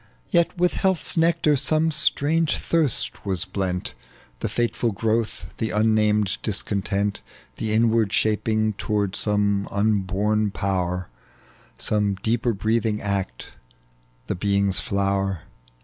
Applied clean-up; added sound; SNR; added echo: none; none; none; none.